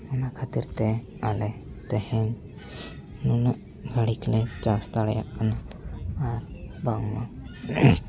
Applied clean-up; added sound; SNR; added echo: none; none; none; none.